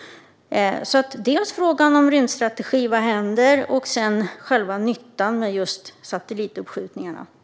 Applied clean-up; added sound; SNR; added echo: none; none; none; none.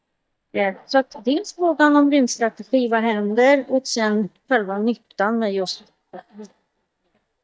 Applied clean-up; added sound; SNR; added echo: neural mask model DeepFilterNet 3.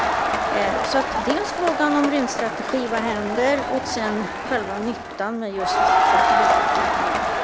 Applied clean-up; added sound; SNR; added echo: none; Crowd; -3 dB; none.